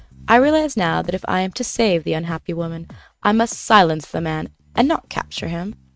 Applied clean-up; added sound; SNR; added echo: neural mask model RNNoise.